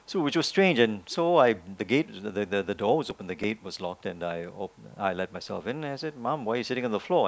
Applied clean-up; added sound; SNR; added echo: none; none; none; none.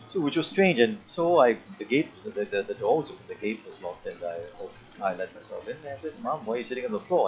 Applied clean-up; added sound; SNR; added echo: classical method log-MMSE.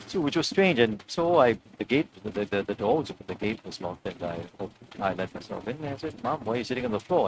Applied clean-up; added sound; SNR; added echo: neural mask model RNNoise.